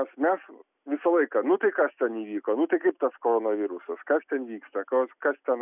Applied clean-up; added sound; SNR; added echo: none; none; none; none.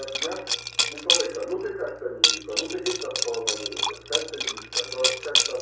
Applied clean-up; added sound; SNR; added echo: none; Liquid; -5 dB; reverberation time 0.6 s.